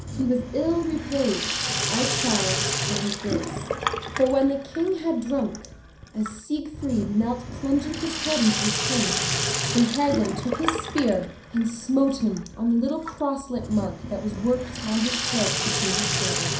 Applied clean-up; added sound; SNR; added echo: none; Sink (filling or washing); 3 dB; reverberation time 0.5 s.